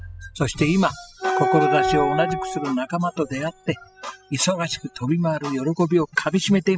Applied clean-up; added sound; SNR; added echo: classical method spectral subtraction.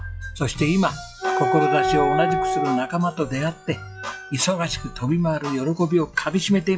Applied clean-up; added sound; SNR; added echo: classical method log-MMSE.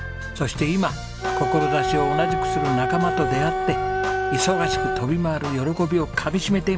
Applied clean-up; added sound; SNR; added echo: none; Wind instrument, woodwind instrument; 2 dB; none.